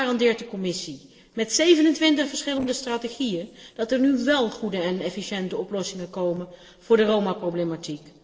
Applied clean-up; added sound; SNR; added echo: neural separator model SepFormer DNS4.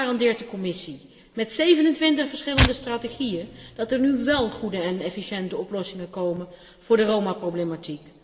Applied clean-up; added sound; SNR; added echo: none; Tearing; 3 dB; reverberation time 1.5 s.